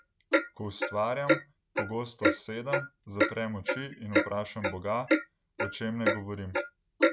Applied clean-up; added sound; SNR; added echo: none; Clock; -4 dB; none.